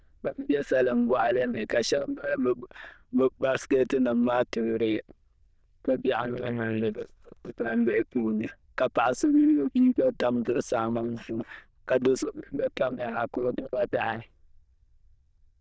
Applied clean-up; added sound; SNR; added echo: neural diffusion model UNIVERSE++.